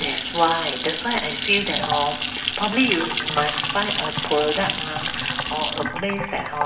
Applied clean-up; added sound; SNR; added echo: none; Sink (filling or washing) / Water tap, faucet / Splash, splatter; 2 dB; reverberation time 1.4 s.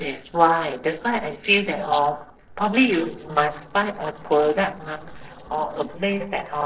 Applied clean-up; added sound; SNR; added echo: neural separator model SepFormer DNS4.